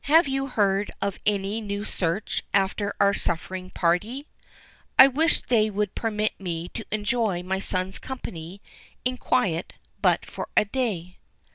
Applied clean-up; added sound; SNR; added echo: none; none; none; none.